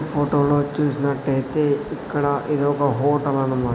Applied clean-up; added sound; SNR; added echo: none; none; none; none.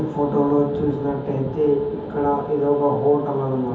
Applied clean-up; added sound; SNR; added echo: none; Thunder; 17 dB; reverberation time 0.7 s.